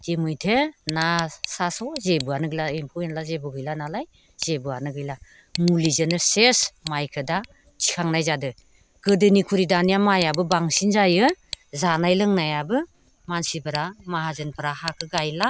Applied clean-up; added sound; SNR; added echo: none; Tick; 17 dB; none.